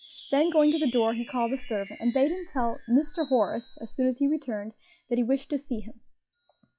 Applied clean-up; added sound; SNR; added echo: classical method log-MMSE.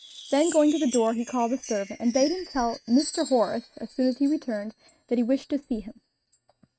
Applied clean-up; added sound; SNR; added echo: neural mask model RNNoise.